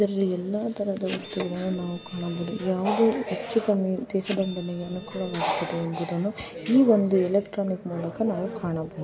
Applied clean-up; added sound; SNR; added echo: none; Printer; 16 dB; none.